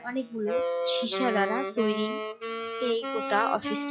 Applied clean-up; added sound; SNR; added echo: classical method log-MMSE.